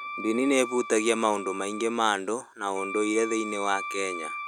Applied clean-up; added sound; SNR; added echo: none; Wind instrument, woodwind instrument; 10 dB; none.